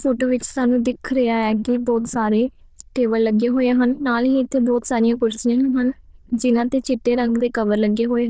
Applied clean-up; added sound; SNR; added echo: neural diffusion model UNIVERSE++.